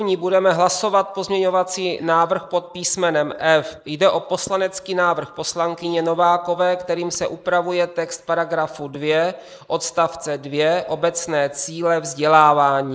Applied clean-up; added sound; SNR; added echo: neural mask model Resemble Enhance denoiser.